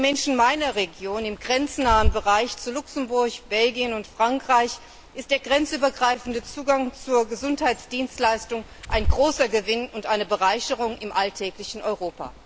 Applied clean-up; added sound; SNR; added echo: none; Bird; 9 dB; none.